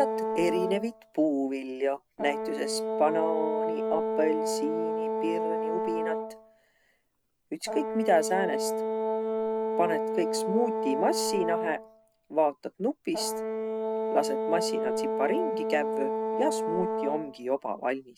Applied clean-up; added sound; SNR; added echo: none; Brass instrument; 0 dB; none.